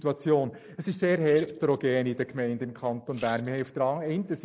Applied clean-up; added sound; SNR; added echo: neural mask model Resemble Enhance denoiser.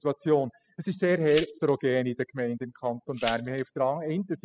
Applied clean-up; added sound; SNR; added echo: classical method spectral subtraction.